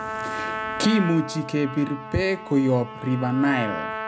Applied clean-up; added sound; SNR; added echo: none; Trumpet; 8 dB; none.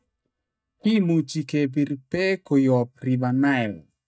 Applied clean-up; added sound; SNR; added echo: neural mask model DeepFilterNet 3.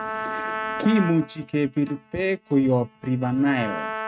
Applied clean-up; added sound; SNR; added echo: neural mask model RNNoise.